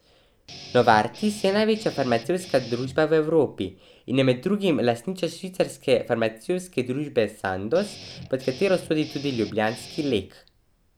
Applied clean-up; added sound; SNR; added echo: none; Guitar; 17 dB; none.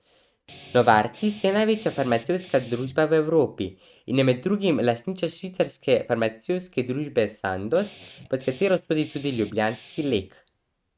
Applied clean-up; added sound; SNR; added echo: neural mask model RNNoise.